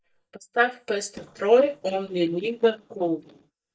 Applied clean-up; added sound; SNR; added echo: neural mask model DeepFilterNet 3.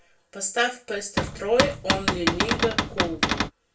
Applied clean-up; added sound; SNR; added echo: none; Cupboard open or close / Door; -3 dB; reverberation time 0.3 s.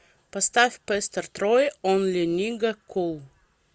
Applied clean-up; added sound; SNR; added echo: none; none; none; none.